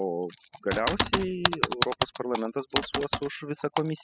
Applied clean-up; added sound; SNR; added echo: classical method spectral subtraction.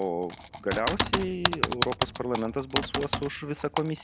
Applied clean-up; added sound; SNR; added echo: none; Typing; 0 dB; none.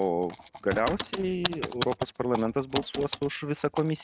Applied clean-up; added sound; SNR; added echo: neural mask model RNNoise.